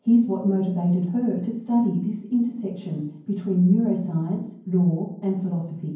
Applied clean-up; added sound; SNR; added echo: none; none; none; reverberation time 0.9 s.